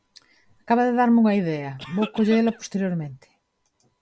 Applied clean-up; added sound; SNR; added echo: none; Cough; 15 dB; none.